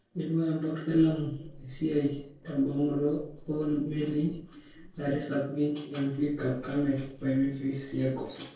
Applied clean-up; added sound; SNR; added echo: neural separator model SepFormer DNS4.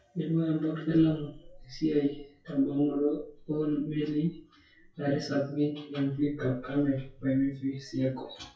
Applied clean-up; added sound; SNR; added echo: classical method WPE with log-MMSE.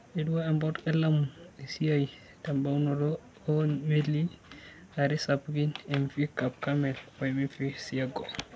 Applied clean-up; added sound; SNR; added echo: none; none; none; none.